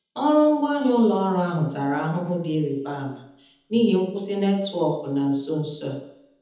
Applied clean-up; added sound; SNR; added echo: none; none; none; reverberation time 1.0 s.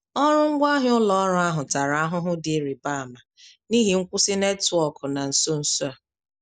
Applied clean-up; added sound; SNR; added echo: none; none; none; none.